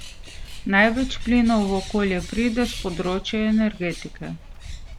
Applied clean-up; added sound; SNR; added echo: none; Bird; 11 dB; none.